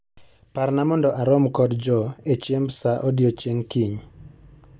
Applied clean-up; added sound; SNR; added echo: none; none; none; none.